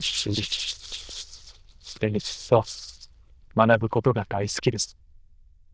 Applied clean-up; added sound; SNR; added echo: neural diffusion model UNIVERSE++.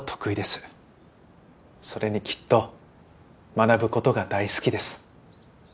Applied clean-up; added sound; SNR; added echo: none; none; none; none.